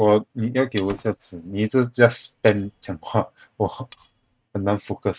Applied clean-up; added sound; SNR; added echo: neural mask model RNNoise.